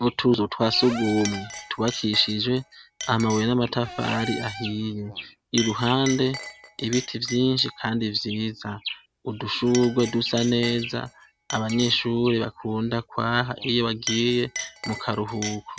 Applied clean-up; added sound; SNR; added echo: none; Chink, clink + Cupboard open or close / Door; 13 dB; none.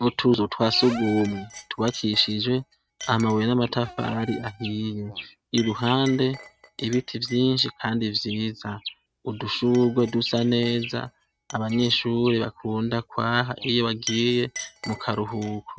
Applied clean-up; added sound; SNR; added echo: neural mask model RNNoise.